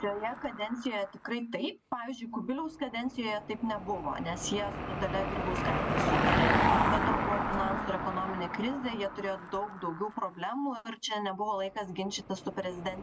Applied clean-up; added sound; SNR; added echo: none; Car passing by / Engine; -1 dB; none.